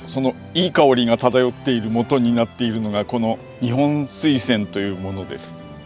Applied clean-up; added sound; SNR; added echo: none; none; none; none.